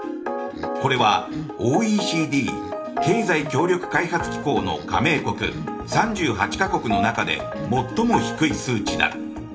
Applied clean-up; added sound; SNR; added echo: none; Cough; 19 dB; reverberation time 0.9 s.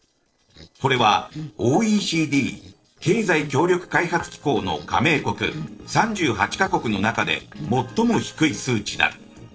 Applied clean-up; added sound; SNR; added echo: neural separator model SepFormer DNS4.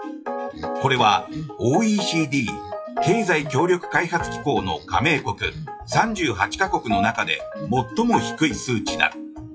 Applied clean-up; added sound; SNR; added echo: classical method WPE with log-MMSE.